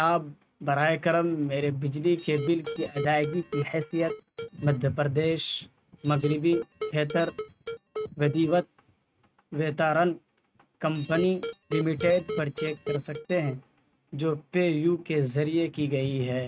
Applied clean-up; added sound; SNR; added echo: neural mask model RNNoise.